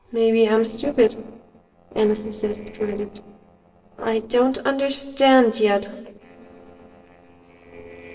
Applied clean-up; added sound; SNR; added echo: neural separator model SepFormer DNS4.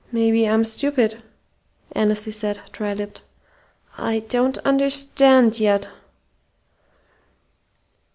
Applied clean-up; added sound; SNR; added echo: none; none; none; none.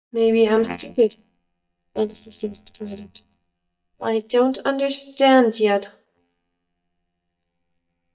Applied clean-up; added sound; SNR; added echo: neural mask model DeepFilterNet 3.